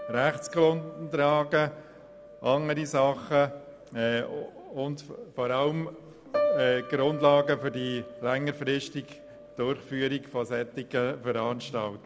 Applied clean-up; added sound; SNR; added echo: none; Piano; 11 dB; none.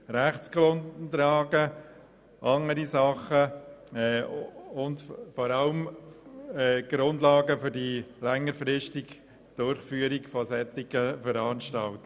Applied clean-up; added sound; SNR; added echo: none; none; none; none.